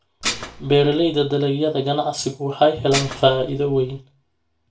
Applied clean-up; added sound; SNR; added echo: none; Dishes, pots, and pans; 10 dB; reverberation time 0.3 s.